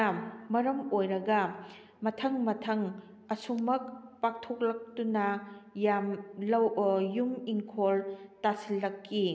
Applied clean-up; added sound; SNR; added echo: none; none; none; none.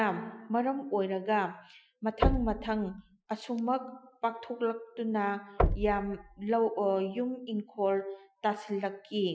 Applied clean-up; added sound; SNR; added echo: classical method Wiener filter.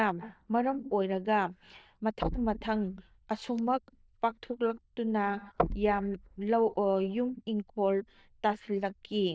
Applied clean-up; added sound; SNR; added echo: neural diffusion model UNIVERSE++.